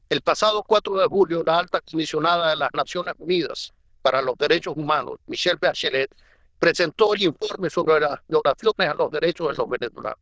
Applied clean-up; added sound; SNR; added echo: neural diffusion model UNIVERSE++.